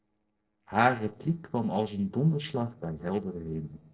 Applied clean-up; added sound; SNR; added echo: neural separator model SepFormer DNS4.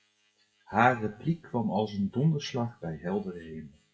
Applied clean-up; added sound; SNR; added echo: classical method WPE with log-MMSE.